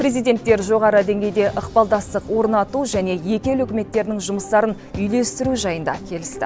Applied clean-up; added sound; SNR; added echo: none; none; none; none.